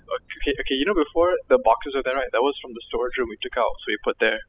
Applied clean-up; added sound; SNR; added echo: classical method spectral subtraction.